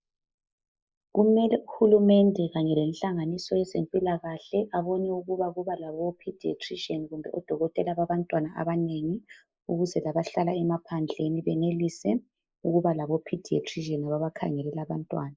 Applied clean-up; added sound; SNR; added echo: neural mask model Resemble Enhance denoiser.